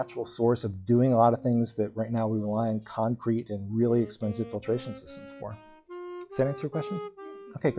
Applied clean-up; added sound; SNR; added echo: classical method log-MMSE.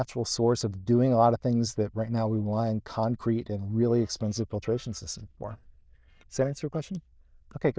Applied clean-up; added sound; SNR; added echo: neural diffusion model UNIVERSE++.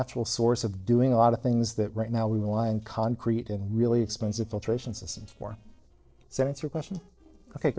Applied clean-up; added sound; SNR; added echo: neural separator model SepFormer DNS4.